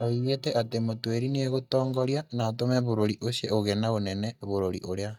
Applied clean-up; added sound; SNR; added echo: neural mask model DeepFilterNet 3.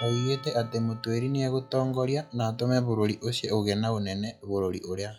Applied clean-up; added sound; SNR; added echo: classical method log-MMSE.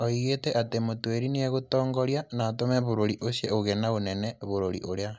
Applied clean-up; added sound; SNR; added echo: none; none; none; none.